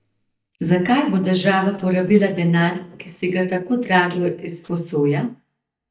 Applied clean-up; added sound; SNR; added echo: neural mask model DeepFilterNet 3.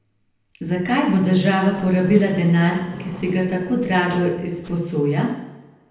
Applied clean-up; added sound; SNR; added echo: none; Sliding door; 18 dB; reverberation time 0.9 s.